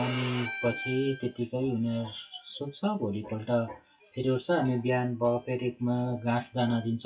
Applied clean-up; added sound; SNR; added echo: classical method WPE with log-MMSE.